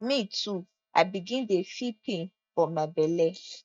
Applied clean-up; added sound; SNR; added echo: neural mask model DeepFilterNet 3.